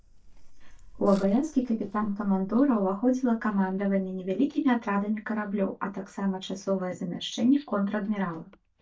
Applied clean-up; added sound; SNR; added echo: neural mask model DeepFilterNet 3.